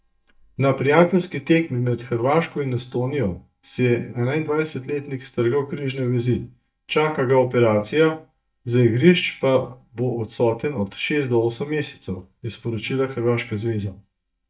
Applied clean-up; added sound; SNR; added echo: neural mask model DeepFilterNet 3.